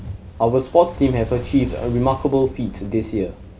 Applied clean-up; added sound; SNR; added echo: none; Fire; 13 dB; none.